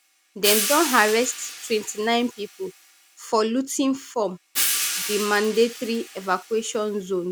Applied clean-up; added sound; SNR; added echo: none; Hi-hat; 6 dB; none.